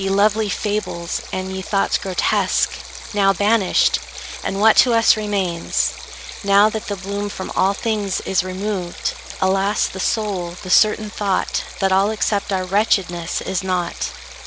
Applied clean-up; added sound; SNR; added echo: none; Stream; 14 dB; none.